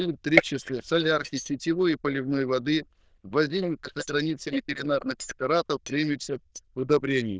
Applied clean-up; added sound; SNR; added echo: neural diffusion model UNIVERSE++.